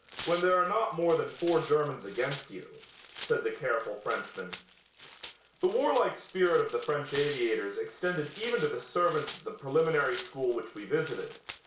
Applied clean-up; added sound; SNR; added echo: none; Tearing; 16 dB; reverberation time 0.4 s.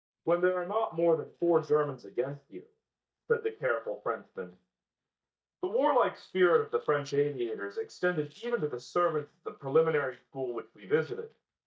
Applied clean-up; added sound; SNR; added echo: neural mask model DeepFilterNet 3.